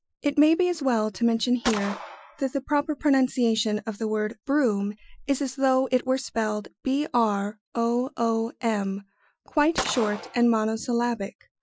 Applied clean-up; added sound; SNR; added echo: classical method Wiener filter.